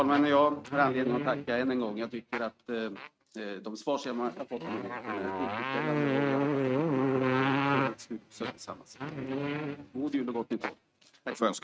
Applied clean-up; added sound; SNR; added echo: neural mask model RNNoise.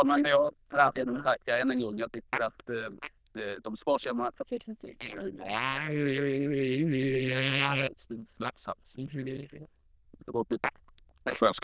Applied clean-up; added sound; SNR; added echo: neural diffusion model UNIVERSE++.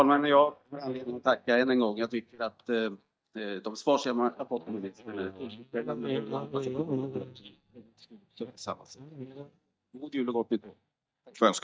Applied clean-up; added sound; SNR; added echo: neural mask model DeepFilterNet 3.